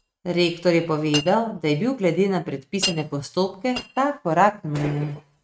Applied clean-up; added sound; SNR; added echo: neural mask model RNNoise.